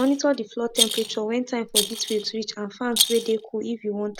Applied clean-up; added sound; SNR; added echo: none; Rattle; 4 dB; none.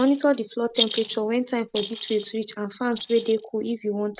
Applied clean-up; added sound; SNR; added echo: neural mask model RNNoise.